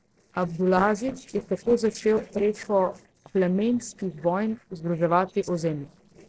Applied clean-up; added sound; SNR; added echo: neural separator model SepFormer DNS4.